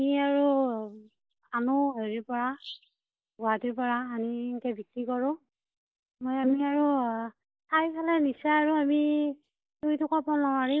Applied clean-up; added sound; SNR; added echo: neural mask model DeepFilterNet 3.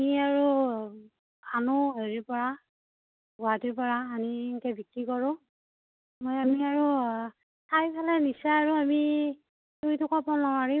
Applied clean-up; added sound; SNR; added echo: none; none; none; none.